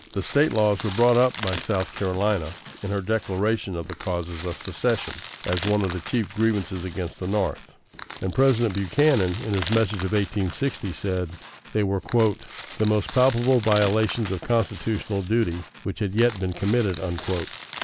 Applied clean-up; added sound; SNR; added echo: none; Crushing; 11 dB; none.